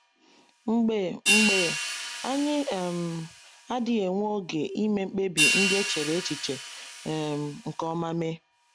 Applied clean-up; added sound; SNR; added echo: none; Hi-hat; 2 dB; none.